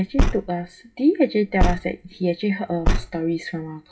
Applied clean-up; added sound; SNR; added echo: classical method WPE with log-MMSE.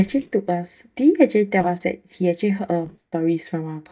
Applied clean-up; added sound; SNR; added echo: neural mask model DeepFilterNet 3.